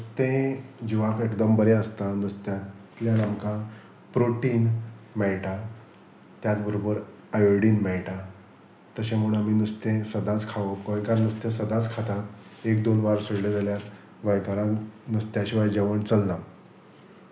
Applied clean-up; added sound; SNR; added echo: none; none; none; none.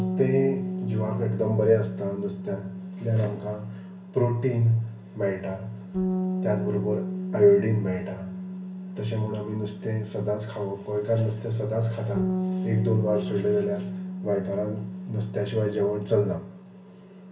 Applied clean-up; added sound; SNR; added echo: none; Bass guitar; 6 dB; reverberation time 0.2 s.